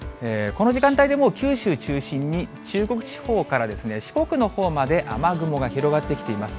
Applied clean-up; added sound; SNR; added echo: none; none; none; none.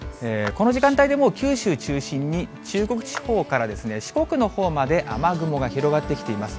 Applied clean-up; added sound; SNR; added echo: none; Clapping; 19 dB; none.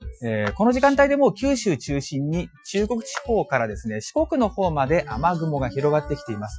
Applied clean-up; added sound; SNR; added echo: classical method Wiener filter.